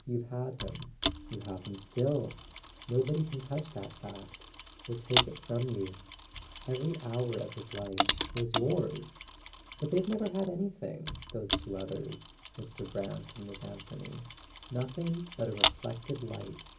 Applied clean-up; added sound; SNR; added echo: none; Mechanisms; 0 dB; reverberation time 0.4 s.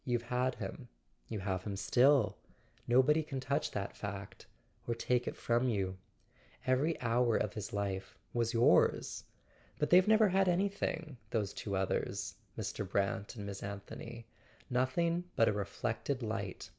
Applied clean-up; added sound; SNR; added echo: none; none; none; none.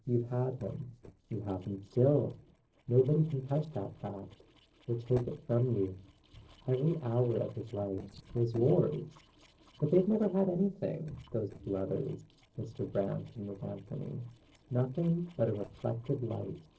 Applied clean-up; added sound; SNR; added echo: neural separator model SepFormer DNS4.